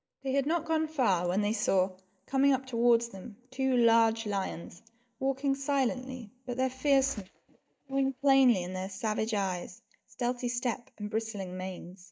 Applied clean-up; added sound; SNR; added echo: neural mask model DeepFilterNet 3.